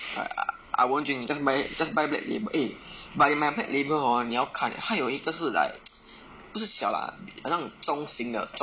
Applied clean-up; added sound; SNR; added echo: none; none; none; none.